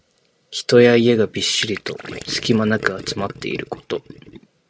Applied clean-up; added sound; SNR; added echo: none; Gurgling; 15 dB; none.